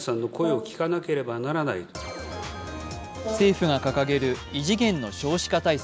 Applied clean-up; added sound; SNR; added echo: none; Brass instrument; 13 dB; none.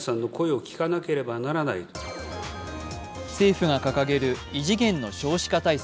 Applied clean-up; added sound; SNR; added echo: none; none; none; none.